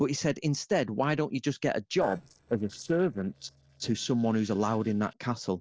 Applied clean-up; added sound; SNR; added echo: neural separator model SepFormer DNS4.